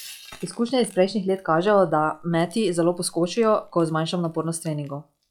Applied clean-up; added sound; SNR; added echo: classical method log-MMSE.